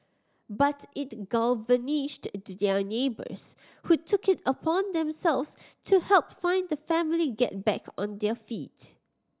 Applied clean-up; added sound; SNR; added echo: none; none; none; none.